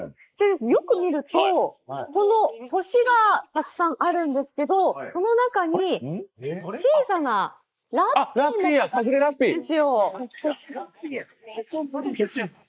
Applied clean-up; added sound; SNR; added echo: neural mask model Resemble Enhance denoiser.